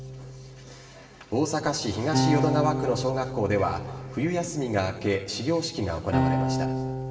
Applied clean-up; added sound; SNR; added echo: none; Acoustic guitar; 2 dB; reverberation time 2.4 s.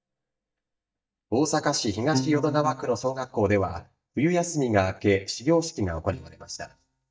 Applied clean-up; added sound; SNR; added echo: neural mask model DeepFilterNet 3.